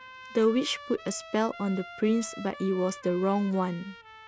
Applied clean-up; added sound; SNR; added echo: none; Trumpet; 17 dB; none.